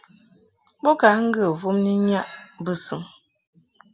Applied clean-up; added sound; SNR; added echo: none; none; none; none.